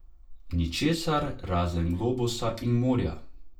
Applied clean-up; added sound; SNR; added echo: none; none; none; reverberation time 0.2 s.